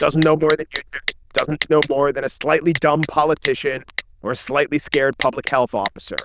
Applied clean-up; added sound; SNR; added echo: neural diffusion model UNIVERSE++.